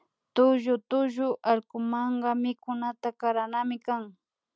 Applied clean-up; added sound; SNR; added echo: none; none; none; none.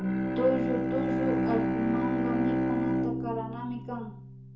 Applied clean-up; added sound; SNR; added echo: none; Bowed string instrument; -4 dB; reverberation time 0.7 s.